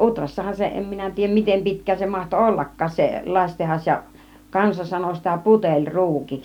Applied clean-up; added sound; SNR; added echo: none; none; none; none.